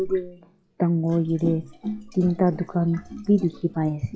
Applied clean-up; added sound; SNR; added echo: classical method log-MMSE.